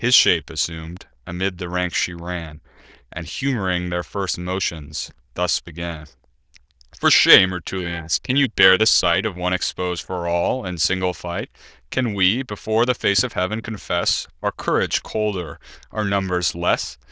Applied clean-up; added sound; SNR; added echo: neural diffusion model UNIVERSE++.